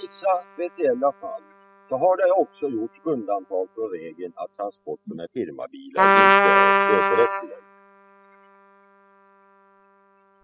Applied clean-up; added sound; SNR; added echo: classical method spectral subtraction.